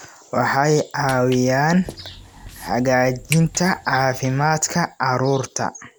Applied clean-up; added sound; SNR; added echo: none; Walk, footsteps; 17 dB; none.